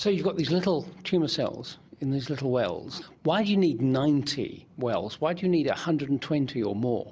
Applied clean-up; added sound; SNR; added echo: none; none; none; none.